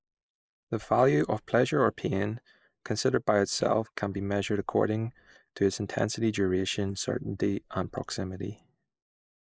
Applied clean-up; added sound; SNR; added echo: neural mask model Resemble Enhance denoiser.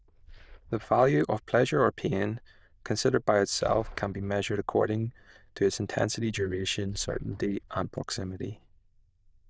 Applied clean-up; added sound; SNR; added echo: neural diffusion model UNIVERSE++.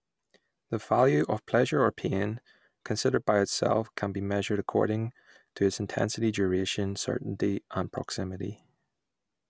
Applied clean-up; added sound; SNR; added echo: none; none; none; none.